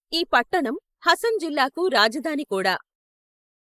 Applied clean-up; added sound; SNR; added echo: neural mask model Resemble Enhance denoiser.